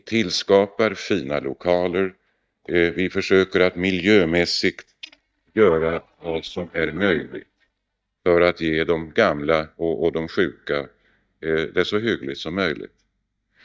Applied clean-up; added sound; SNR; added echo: neural mask model DeepFilterNet 3.